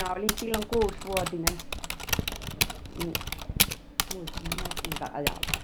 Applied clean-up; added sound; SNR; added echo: none; Typing; -2 dB; none.